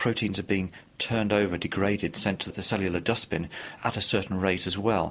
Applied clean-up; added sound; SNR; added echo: none; none; none; none.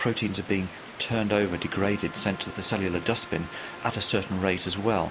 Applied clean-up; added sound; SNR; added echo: none; Trumpet + Stream; 14 dB; none.